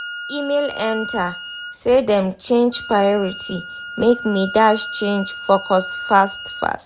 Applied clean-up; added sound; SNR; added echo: none; Wind instrument, woodwind instrument; 12 dB; none.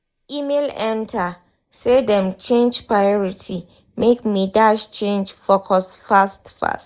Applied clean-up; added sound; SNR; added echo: neural mask model Resemble Enhance denoiser.